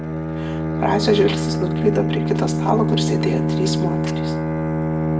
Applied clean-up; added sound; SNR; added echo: none; Bowed string instrument; -3 dB; reverberation time 0.4 s.